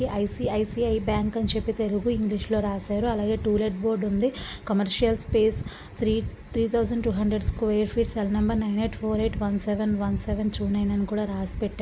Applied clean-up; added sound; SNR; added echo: none; none; none; none.